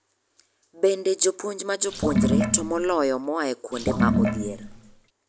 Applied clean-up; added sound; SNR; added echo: none; Sink (filling or washing) / Water; -2 dB; none.